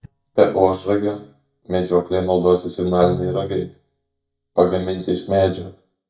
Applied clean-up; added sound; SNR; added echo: neural mask model DeepFilterNet 3.